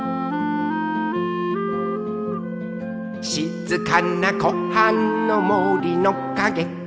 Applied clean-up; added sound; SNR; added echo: none; Wind instrument, woodwind instrument; 4 dB; none.